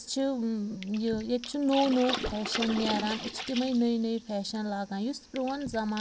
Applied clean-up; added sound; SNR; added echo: none; Water / Splash, splatter; 10 dB; none.